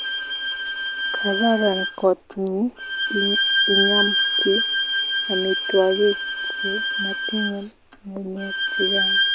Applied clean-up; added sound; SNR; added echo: none; Bowed string instrument; -2 dB; none.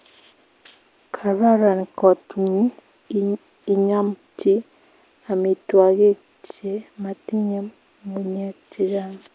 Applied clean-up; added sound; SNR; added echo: none; none; none; none.